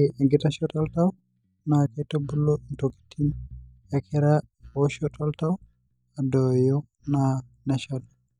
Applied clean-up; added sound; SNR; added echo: neural mask model DeepFilterNet 3.